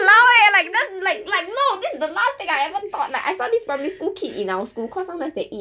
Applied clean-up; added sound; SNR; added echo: none; none; none; none.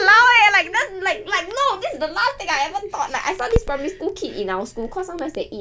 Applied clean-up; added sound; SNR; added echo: none; Crackle; 15 dB; none.